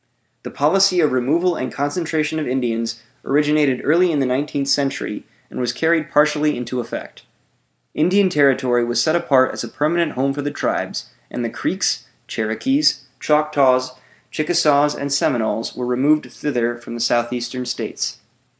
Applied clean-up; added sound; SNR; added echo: none; none; none; none.